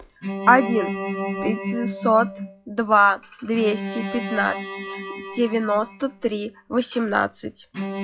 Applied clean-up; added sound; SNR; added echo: classical method log-MMSE.